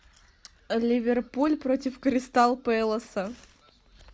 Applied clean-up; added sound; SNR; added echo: none; none; none; none.